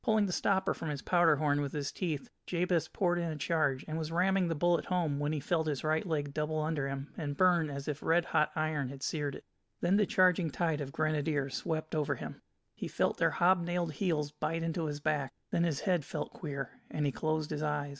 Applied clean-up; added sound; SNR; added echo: none; none; none; none.